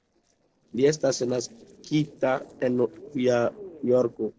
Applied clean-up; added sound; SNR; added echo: neural separator model SepFormer DNS4.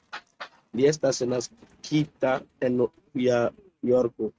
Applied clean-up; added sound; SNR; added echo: neural mask model RNNoise.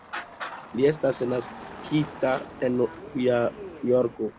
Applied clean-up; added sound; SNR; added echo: none; Subway, metro, underground + Motor vehicle (road); 16 dB; none.